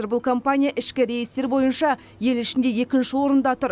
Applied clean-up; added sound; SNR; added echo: none; none; none; none.